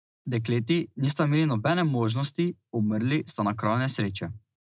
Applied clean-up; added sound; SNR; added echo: none; none; none; none.